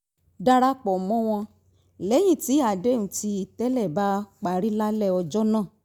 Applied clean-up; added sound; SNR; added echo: none; none; none; none.